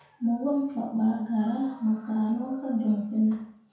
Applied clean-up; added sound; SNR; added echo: none; none; none; reverberation time 0.5 s.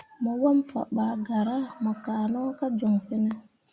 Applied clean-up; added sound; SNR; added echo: none; none; none; none.